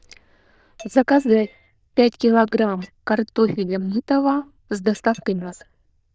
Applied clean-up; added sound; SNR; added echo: neural diffusion model UNIVERSE++.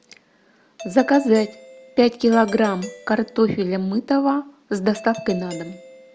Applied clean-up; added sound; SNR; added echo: none; Doorbell; 18 dB; none.